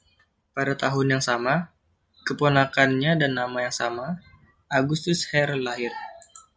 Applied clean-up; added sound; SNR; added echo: none; none; none; none.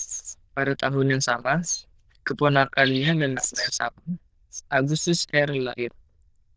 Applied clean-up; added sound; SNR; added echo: neural diffusion model UNIVERSE++.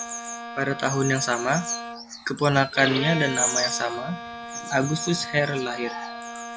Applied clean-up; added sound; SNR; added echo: none; Bowed string instrument + Bird vocalization, bird call, bird song; 6 dB; none.